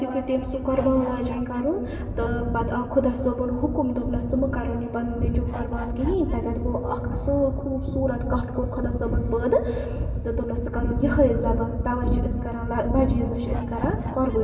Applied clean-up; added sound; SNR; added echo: none; Bird / Fowl; 17 dB; reverberation time 2.0 s.